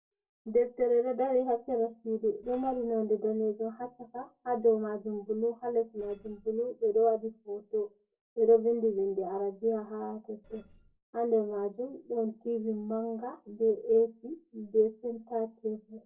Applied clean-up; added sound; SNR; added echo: neural separator model SepFormer DNS4.